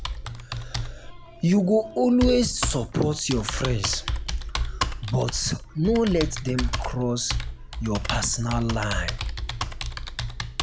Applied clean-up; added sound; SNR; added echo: none; Computer keyboard; 4 dB; none.